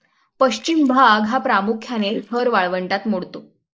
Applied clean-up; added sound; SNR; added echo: neural mask model Resemble Enhance denoiser.